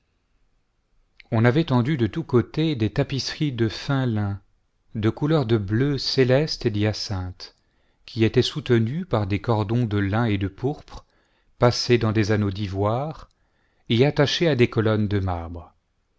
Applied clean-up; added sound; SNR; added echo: none; none; none; none.